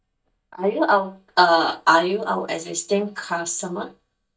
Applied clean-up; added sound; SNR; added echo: neural mask model DeepFilterNet 3.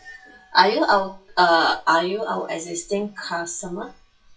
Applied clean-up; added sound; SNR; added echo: classical method WPE with log-MMSE.